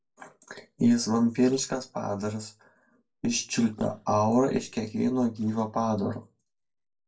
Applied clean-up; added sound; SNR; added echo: neural separator model SepFormer DNS4.